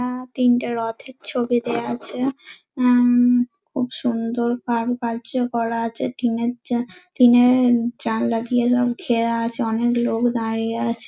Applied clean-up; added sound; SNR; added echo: none; none; none; none.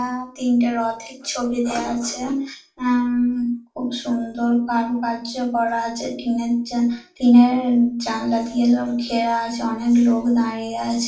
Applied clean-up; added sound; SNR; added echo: none; none; none; reverberation time 0.4 s.